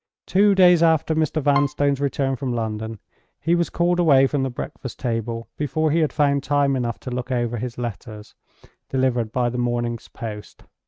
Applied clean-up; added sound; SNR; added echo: neural mask model RNNoise.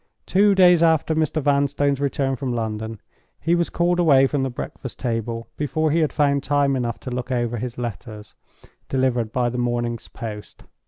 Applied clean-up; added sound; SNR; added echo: none; none; none; none.